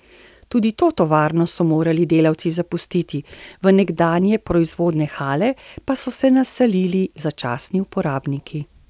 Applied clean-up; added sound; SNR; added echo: none; none; none; none.